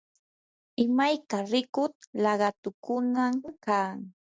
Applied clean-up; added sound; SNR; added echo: none; none; none; none.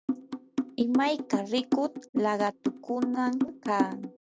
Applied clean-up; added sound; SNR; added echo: none; Drum; 2 dB; none.